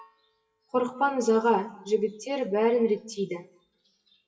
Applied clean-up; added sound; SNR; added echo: classical method WPE with log-MMSE.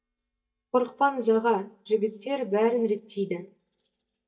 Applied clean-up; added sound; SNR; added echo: neural mask model DeepFilterNet 3.